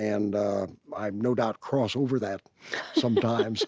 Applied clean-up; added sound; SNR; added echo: none; none; none; none.